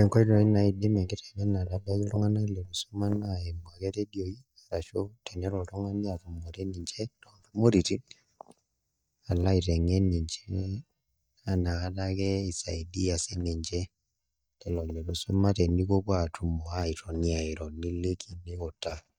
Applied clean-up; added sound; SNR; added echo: neural mask model DeepFilterNet 3.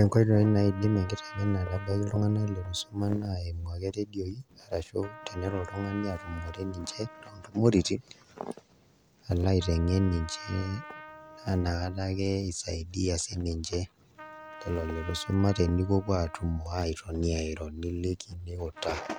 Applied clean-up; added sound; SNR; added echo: none; Trumpet; 19 dB; none.